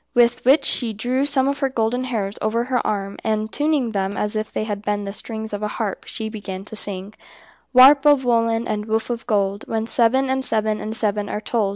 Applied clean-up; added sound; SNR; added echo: none; none; none; none.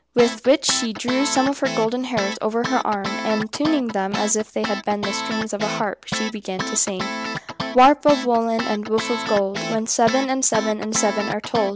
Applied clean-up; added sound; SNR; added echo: none; Guitar; 8 dB; none.